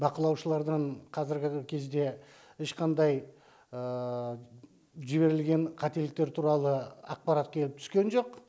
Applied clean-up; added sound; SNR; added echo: none; none; none; none.